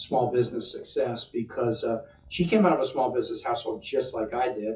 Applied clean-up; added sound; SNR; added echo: classical method WPE with log-MMSE.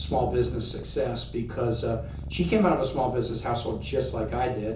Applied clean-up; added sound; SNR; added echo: none; Purr; 9 dB; reverberation time 0.6 s.